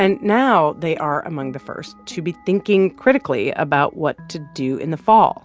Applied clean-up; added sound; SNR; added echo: none; none; none; none.